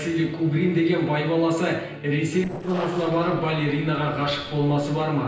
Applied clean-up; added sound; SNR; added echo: neural separator model SepFormer DNS4.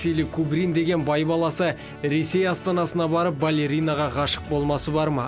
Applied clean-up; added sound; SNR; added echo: none; none; none; none.